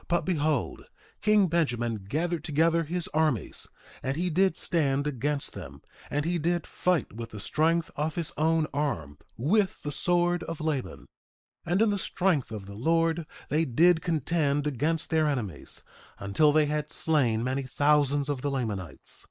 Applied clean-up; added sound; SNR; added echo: neural mask model Resemble Enhance denoiser.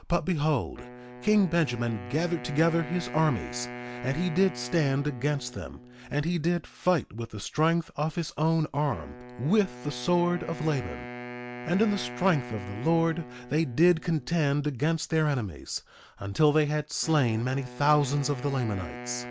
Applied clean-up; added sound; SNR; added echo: none; Wind instrument, woodwind instrument; 14 dB; none.